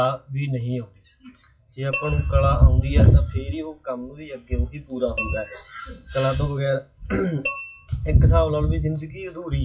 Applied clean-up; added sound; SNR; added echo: classical method WPE with log-MMSE.